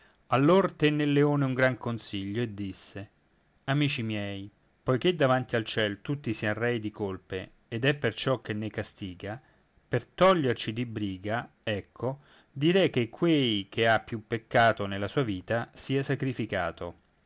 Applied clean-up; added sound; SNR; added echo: none; none; none; none.